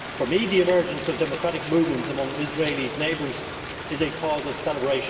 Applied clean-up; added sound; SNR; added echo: none; Rain; 9 dB; reverberation time 2.5 s.